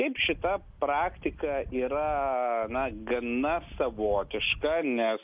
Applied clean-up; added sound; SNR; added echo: none; Wind; 16 dB; none.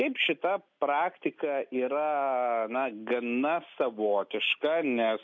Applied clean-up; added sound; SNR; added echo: none; none; none; none.